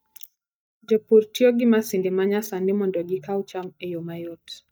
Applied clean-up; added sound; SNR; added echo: neural mask model DeepFilterNet 3.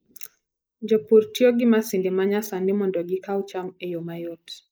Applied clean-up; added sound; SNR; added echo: neural mask model Resemble Enhance denoiser.